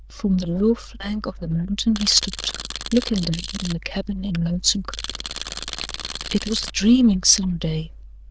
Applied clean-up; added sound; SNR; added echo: neural diffusion model UNIVERSE++.